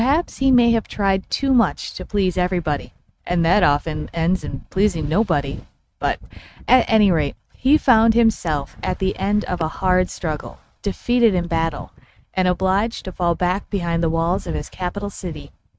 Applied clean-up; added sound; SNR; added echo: neural mask model RNNoise.